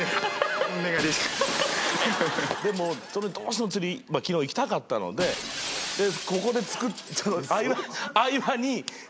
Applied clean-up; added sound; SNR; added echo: none; Shatter; 11 dB; none.